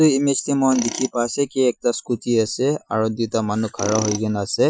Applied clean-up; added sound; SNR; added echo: classical method Wiener filter.